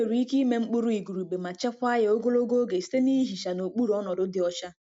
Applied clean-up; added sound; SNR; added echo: none; none; none; none.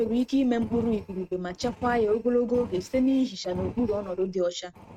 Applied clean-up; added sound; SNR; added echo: neural mask model RNNoise.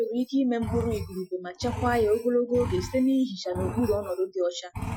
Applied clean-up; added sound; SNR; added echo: classical method Wiener filter.